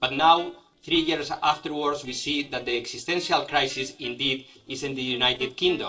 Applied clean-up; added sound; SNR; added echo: neural separator model SepFormer DNS4.